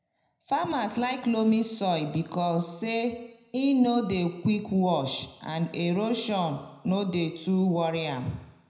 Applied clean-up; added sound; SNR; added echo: none; none; none; reverberation time 0.7 s.